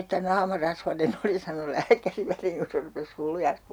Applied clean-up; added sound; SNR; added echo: none; none; none; none.